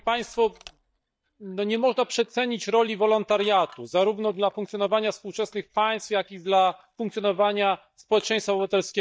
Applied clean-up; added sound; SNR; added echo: neural mask model DeepFilterNet 3.